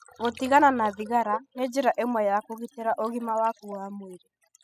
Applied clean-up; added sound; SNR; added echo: classical method spectral subtraction.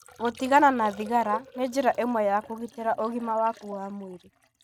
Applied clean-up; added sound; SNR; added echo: neural mask model RNNoise.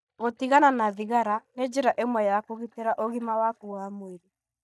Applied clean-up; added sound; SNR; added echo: neural mask model DeepFilterNet 3.